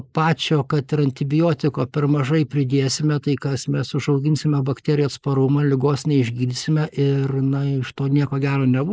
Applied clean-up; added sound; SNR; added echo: neural mask model Resemble Enhance denoiser.